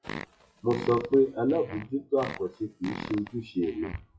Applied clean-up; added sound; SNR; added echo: classical method WPE with log-MMSE.